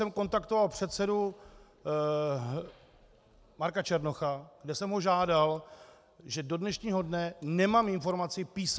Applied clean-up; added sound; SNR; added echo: none; none; none; none.